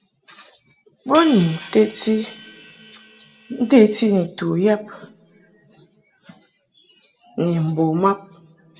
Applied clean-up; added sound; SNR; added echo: none; Hi-hat; 13 dB; reverberation time 0.8 s.